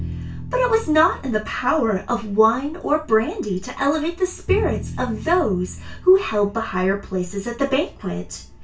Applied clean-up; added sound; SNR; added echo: none; Bowed string instrument; 13 dB; reverberation time 0.2 s.